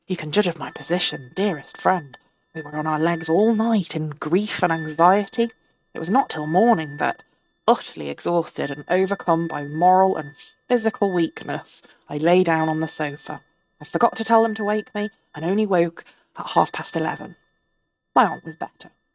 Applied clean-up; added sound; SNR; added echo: neural mask model RNNoise.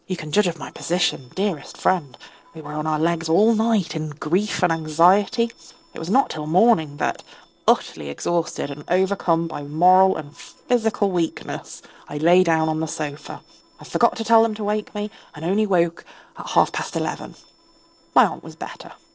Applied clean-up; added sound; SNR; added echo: neural separator model SepFormer DNS4.